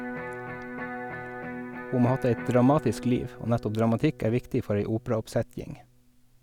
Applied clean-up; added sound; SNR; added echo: none; Electric guitar; 12 dB; none.